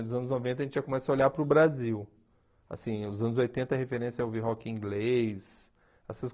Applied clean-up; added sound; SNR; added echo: none; none; none; none.